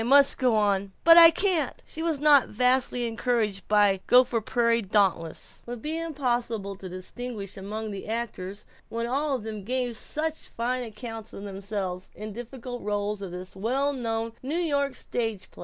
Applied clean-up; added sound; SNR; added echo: none; none; none; none.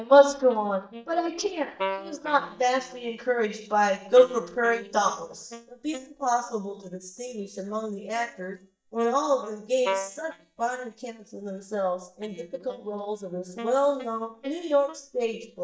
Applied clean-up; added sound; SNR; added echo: neural mask model DeepFilterNet 3.